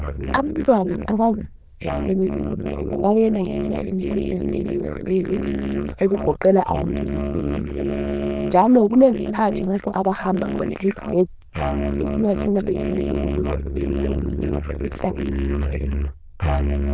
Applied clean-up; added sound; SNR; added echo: neural diffusion model UNIVERSE++.